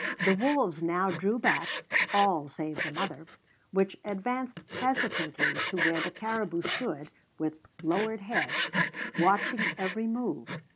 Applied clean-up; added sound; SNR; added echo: none; Sawing; 3 dB; none.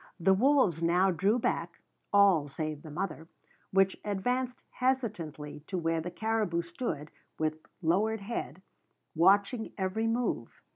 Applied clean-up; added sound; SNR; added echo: none; none; none; none.